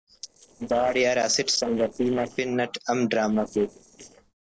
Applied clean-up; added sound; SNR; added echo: neural separator model SepFormer DNS4.